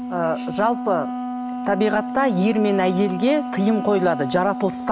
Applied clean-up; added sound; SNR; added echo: none; Wind instrument, woodwind instrument; 7 dB; none.